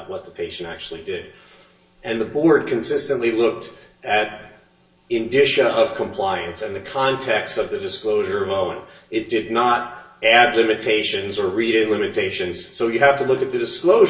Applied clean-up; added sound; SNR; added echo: none; none; none; reverberation time 0.2 s.